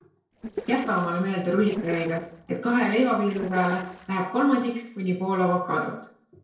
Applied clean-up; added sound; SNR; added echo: neural separator model SepFormer DNS4.